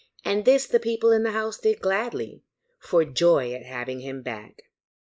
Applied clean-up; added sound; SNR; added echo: neural mask model Resemble Enhance denoiser.